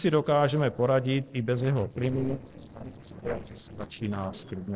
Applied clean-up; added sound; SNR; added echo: neural separator model SepFormer DNS4.